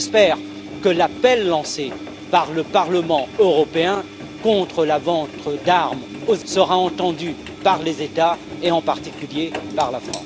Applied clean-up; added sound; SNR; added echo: none; Engine; 13 dB; none.